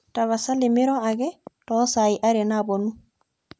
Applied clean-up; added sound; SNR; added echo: none; none; none; none.